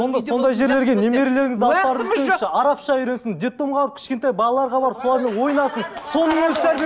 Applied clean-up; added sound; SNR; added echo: none; none; none; none.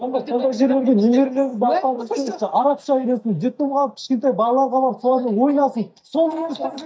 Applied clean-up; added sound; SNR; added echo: neural mask model DeepFilterNet 3.